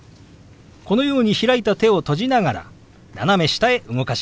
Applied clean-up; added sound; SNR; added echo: none; none; none; none.